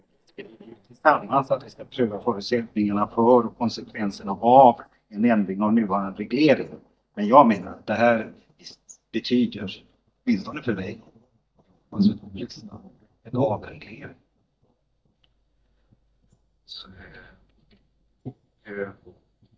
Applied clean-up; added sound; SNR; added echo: neural mask model DeepFilterNet 3.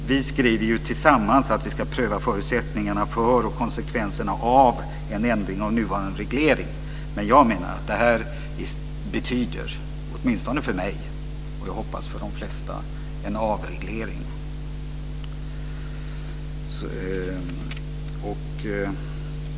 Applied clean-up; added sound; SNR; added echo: none; none; none; none.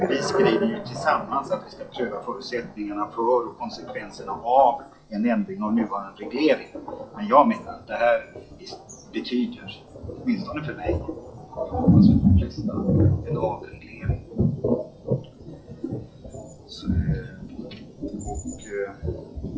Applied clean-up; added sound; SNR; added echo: classical method WPE with log-MMSE.